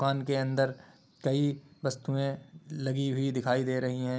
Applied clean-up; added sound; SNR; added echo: none; none; none; none.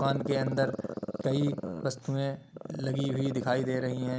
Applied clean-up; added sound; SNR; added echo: none; Growling; 7 dB; none.